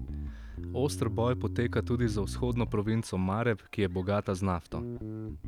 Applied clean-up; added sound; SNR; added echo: none; Bass guitar; 7 dB; none.